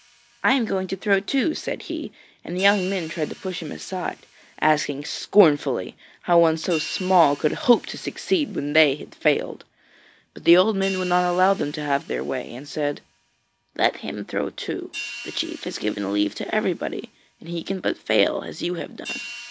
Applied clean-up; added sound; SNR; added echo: none; Hi-hat; 18 dB; none.